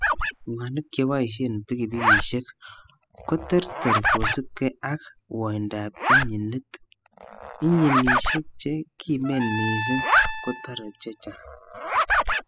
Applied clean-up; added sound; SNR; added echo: classical method spectral subtraction.